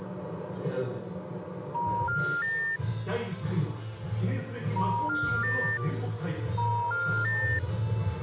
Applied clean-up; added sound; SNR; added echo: none; Telephone; -1 dB; reverberation time 0.6 s.